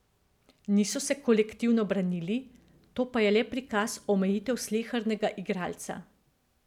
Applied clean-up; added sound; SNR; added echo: none; none; none; none.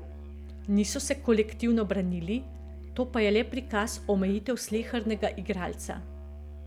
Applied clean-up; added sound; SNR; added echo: none; Musical instrument; 12 dB; none.